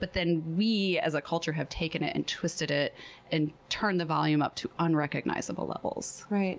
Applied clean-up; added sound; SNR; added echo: none; none; none; none.